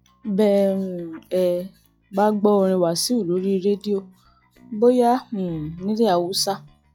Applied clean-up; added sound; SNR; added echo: classical method log-MMSE.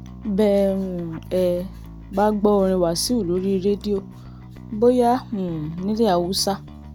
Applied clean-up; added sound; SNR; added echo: none; Bass guitar; 16 dB; none.